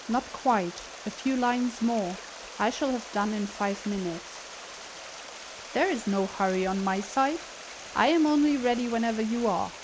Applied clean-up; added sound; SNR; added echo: none; Stream; 14 dB; none.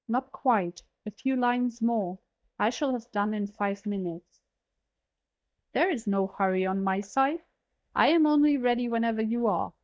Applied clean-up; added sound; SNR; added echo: neural mask model DeepFilterNet 3.